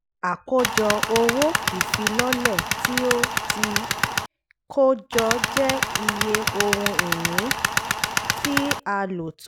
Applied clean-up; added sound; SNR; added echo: none; Tools; -1 dB; none.